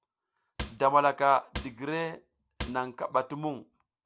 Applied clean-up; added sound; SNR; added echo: none; Cupboard open or close / Drawer open or close; 13 dB; none.